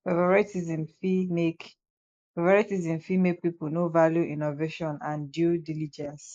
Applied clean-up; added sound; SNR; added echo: neural mask model Resemble Enhance denoiser.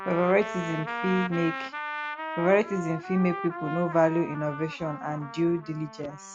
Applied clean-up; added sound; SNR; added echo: none; Trumpet; 8 dB; none.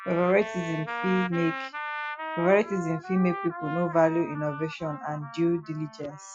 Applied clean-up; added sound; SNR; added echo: classical method Wiener filter.